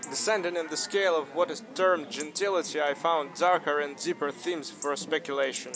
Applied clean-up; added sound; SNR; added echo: none; Chatter / Chirp, tweet / Livestock, farm animals, working animals; 15 dB; none.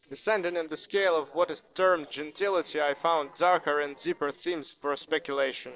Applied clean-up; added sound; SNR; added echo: neural separator model SepFormer DNS4.